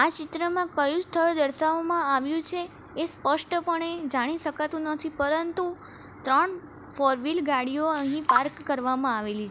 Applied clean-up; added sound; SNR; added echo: none; none; none; none.